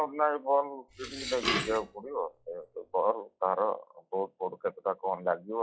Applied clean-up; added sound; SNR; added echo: classical method log-MMSE.